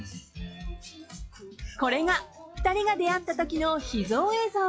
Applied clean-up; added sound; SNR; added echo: classical method log-MMSE.